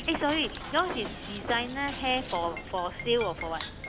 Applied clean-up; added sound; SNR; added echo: none; Knock; 9 dB; none.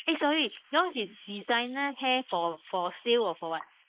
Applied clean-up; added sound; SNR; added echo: neural mask model Resemble Enhance denoiser.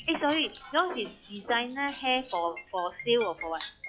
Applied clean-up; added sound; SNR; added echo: classical method log-MMSE.